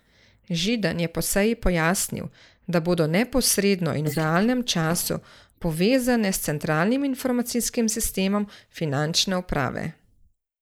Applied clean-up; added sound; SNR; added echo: neural mask model Resemble Enhance denoiser.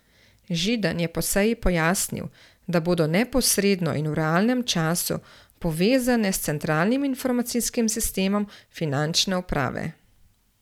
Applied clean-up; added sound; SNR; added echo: none; none; none; none.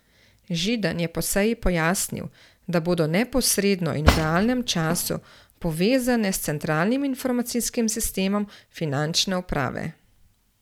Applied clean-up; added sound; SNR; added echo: none; Cutlery, silverware / Drawer open or close; 0 dB; none.